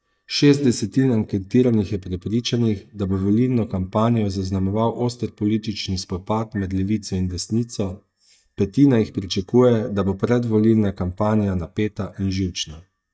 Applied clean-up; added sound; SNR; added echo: neural mask model DeepFilterNet 3.